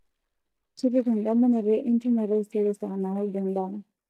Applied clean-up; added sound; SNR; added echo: neural mask model DeepFilterNet 3.